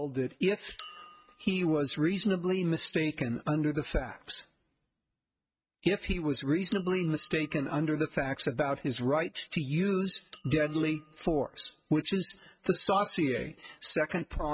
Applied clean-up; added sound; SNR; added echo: neural mask model RNNoise.